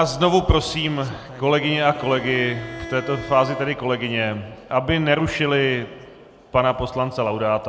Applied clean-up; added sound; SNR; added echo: none; Bowed string instrument; 16 dB; none.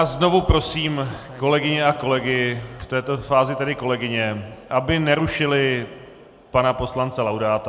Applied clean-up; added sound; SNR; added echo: none; none; none; none.